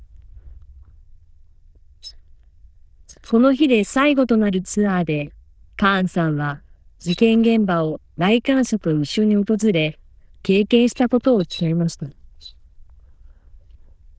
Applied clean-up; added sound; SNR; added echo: neural diffusion model UNIVERSE++.